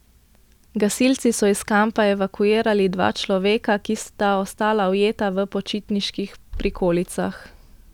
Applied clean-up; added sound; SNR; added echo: none; none; none; none.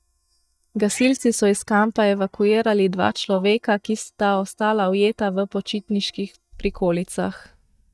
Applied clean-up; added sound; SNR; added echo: neural mask model DeepFilterNet 3.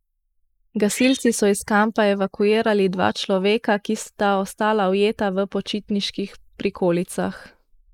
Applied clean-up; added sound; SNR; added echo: neural mask model Resemble Enhance denoiser.